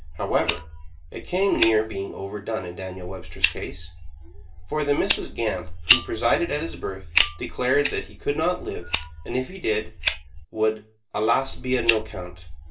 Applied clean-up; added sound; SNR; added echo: none; Fire; 4 dB; reverberation time 0.2 s.